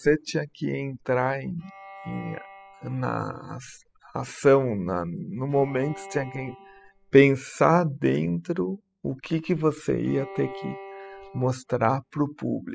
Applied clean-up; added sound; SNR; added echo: classical method spectral subtraction.